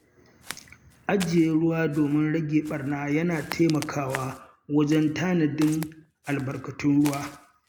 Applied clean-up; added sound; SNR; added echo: none; Walk, footsteps; 18 dB; none.